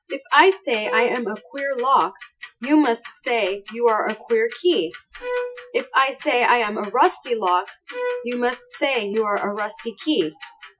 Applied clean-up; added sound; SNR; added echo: classical method Wiener filter.